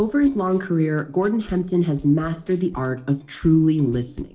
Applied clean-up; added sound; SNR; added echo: neural separator model SepFormer DNS4.